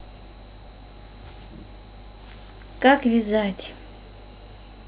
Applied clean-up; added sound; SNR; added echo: none; none; none; none.